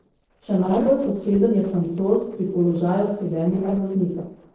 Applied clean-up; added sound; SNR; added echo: neural separator model SepFormer DNS4.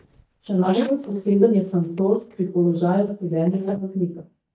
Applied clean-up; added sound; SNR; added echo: neural mask model DeepFilterNet 3.